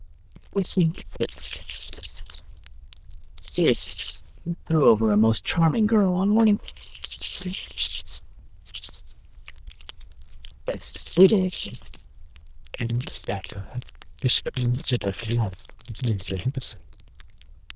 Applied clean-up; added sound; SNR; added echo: neural diffusion model UNIVERSE++.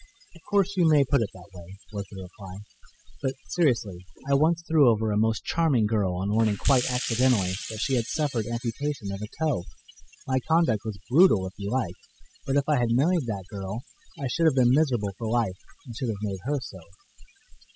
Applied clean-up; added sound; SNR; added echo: classical method spectral subtraction.